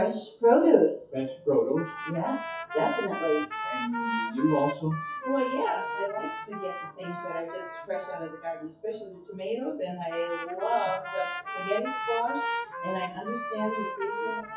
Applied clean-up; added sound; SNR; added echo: classical method WPE with log-MMSE.